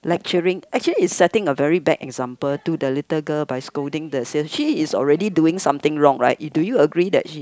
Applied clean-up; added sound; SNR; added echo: none; none; none; none.